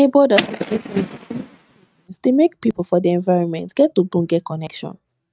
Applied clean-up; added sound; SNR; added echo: neural mask model RNNoise.